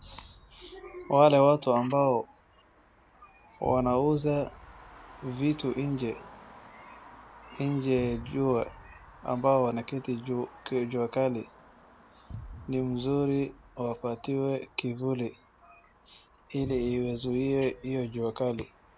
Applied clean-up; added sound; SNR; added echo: none; Traffic noise, roadway noise + Boom; 20 dB; none.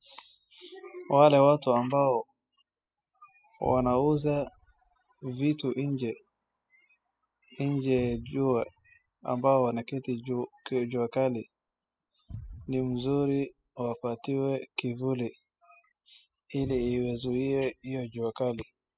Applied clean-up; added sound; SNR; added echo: classical method spectral subtraction.